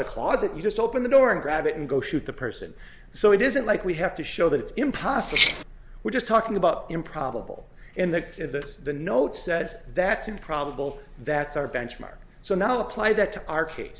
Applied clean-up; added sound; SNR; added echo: none; Keys jangling; -1 dB; none.